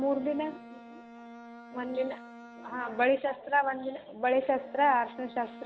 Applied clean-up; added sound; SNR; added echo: none; Bowed string instrument; 18 dB; none.